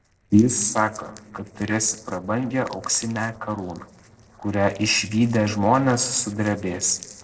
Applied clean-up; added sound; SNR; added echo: neural separator model SepFormer DNS4.